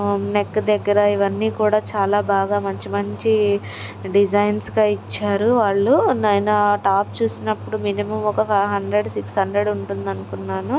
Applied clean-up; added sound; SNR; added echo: none; none; none; none.